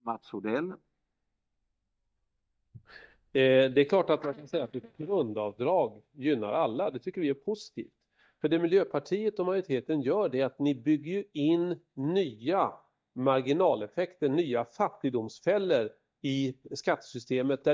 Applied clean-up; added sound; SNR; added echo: neural mask model DeepFilterNet 3.